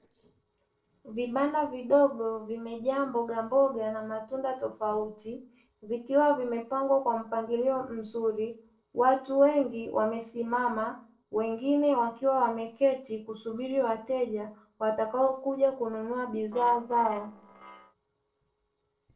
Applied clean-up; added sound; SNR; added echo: neural separator model SepFormer DNS4.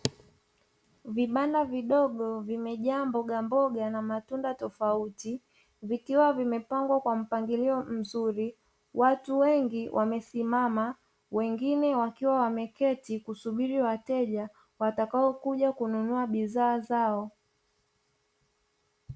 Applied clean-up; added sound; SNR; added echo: none; none; none; none.